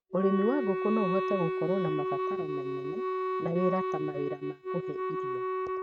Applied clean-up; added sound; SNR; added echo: neural mask model RNNoise.